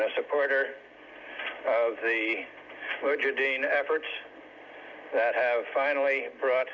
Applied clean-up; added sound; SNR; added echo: none; none; none; none.